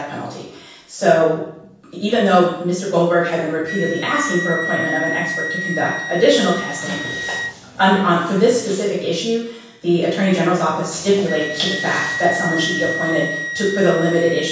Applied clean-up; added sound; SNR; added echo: none; Wind instrument, woodwind instrument; 9 dB; reverberation time 0.7 s.